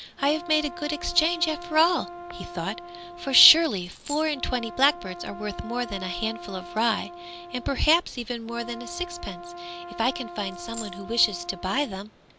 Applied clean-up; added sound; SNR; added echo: none; Coin (dropping) + Brass instrument; 13 dB; none.